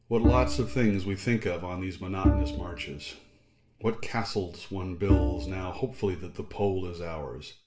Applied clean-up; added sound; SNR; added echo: none; Bowed string instrument; 0 dB; reverberation time 0.4 s.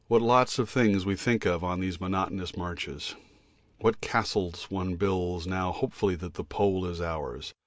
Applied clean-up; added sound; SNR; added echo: none; none; none; none.